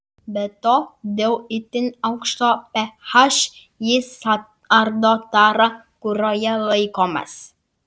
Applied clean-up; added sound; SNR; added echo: none; none; none; none.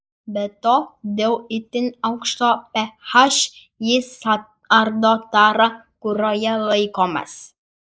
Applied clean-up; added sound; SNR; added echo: neural mask model Resemble Enhance denoiser.